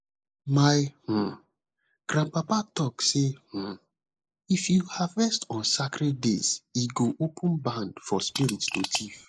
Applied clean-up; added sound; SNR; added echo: neural mask model Resemble Enhance denoiser.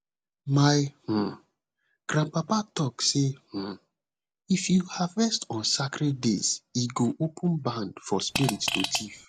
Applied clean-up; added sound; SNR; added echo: none; Fart; 4 dB; none.